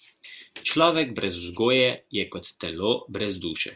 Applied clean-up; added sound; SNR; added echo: none; none; none; none.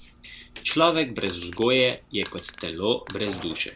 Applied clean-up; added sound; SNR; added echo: none; Crushing + Telephone; 19 dB; none.